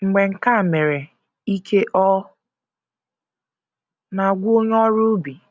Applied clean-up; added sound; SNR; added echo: none; none; none; none.